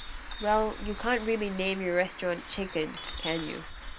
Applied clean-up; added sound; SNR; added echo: none; Traffic noise, roadway noise + Chime; 9 dB; none.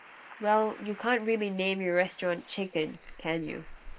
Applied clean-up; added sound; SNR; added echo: neural mask model Resemble Enhance denoiser.